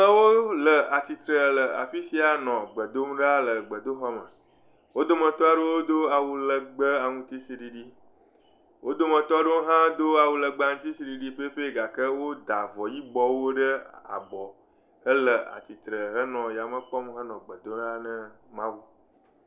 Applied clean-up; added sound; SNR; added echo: none; none; none; none.